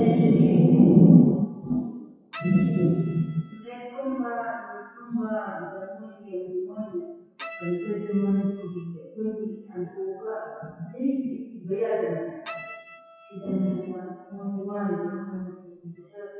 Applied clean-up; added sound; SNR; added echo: classical method WPE with log-MMSE.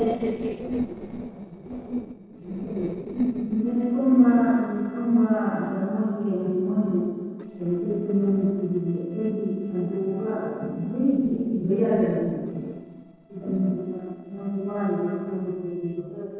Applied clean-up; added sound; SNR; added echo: neural separator model SepFormer DNS4.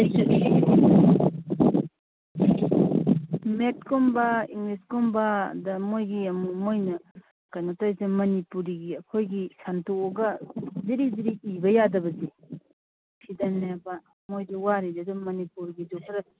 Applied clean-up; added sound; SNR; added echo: none; none; none; none.